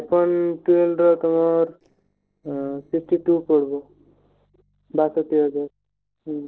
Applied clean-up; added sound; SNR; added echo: neural separator model SepFormer DNS4.